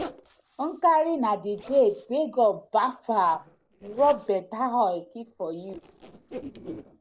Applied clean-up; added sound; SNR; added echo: neural separator model SepFormer DNS4.